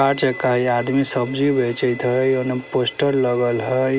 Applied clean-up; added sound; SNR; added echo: none; Bowed string instrument; 17 dB; none.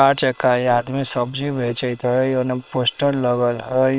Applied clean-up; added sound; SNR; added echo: neural separator model SepFormer WHAM!.